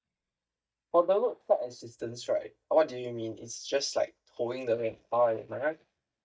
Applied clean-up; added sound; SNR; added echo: neural mask model DeepFilterNet 3.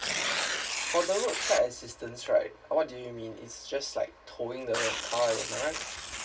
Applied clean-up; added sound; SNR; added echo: none; Tearing; 4 dB; reverberation time 0.2 s.